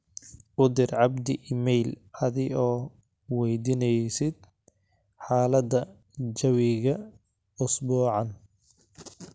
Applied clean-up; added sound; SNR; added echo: none; none; none; none.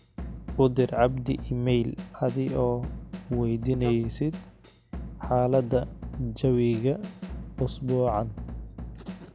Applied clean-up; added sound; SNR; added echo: none; Drum / Drum kit + Wind instrument, woodwind instrument; 10 dB; none.